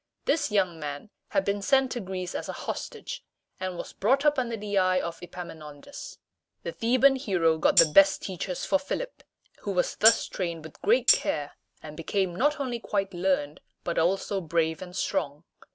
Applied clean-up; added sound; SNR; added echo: none; Tambourine; 4 dB; none.